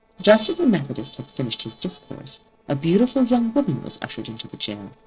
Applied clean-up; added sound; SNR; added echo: neural separator model SepFormer DNS4.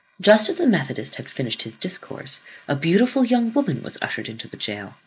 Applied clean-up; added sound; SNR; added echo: neural mask model Resemble Enhance denoiser.